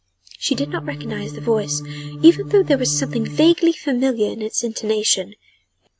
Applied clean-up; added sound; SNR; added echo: none; Organ; 10 dB; none.